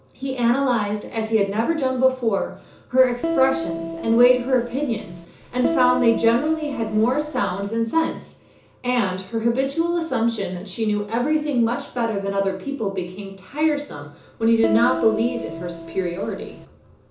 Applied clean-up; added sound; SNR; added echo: none; Piano; 7 dB; reverberation time 0.7 s.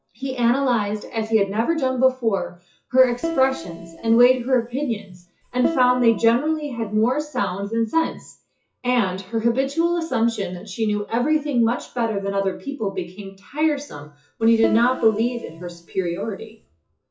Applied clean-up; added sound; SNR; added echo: classical method WPE with log-MMSE.